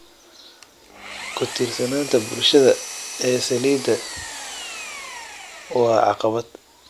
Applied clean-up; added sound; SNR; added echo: none; Engine; 12 dB; none.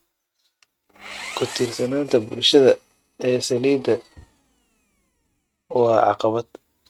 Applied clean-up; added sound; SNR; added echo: neural mask model RNNoise.